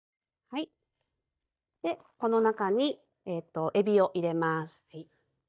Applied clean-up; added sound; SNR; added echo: neural mask model DeepFilterNet 3.